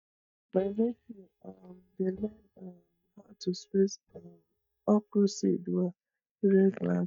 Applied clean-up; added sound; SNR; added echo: neural mask model DeepFilterNet 3.